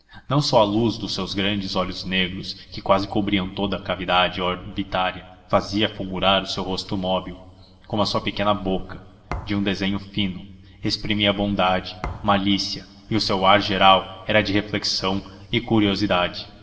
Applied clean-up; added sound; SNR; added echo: none; Thump, thud; 14 dB; reverberation time 2.9 s.